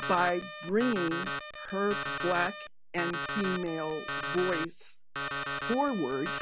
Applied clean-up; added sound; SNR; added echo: none; Alarm; 1 dB; none.